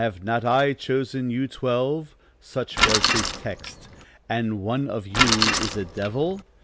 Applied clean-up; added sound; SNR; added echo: none; Bicycle; -2 dB; none.